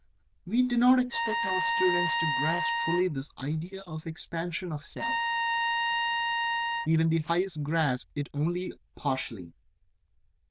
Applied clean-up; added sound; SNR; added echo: neural diffusion model UNIVERSE++.